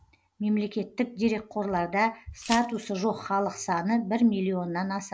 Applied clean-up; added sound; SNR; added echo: none; Glass; 13 dB; none.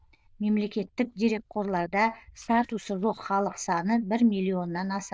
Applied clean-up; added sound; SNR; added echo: neural diffusion model UNIVERSE++.